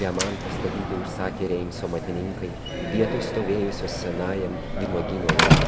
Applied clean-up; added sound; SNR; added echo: none; Slam; -2 dB; none.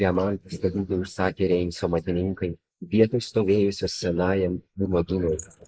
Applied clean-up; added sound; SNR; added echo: neural mask model Resemble Enhance denoiser.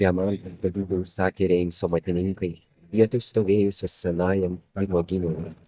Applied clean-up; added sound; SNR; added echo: neural mask model DeepFilterNet 3.